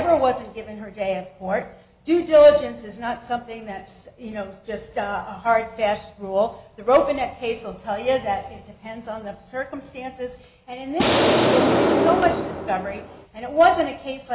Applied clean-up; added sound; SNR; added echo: none; Explosion; -3 dB; none.